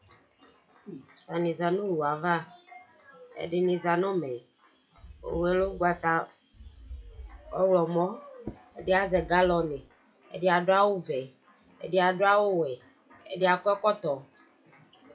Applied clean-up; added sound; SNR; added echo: classical method log-MMSE.